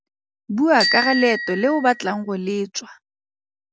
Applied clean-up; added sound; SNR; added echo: none; Bicycle bell; 6 dB; none.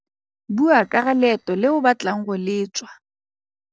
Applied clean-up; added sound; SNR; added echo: neural separator model SepFormer DNS4.